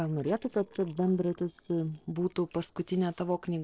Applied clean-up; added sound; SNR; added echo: neural separator model SepFormer DNS4.